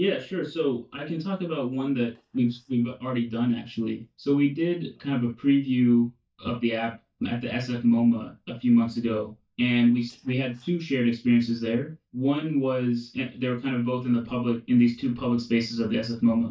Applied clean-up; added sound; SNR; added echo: neural mask model DeepFilterNet 3.